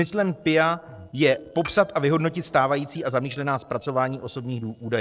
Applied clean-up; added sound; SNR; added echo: neural separator model SepFormer DNS4.